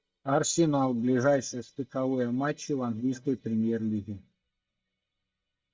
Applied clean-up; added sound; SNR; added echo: neural mask model DeepFilterNet 3.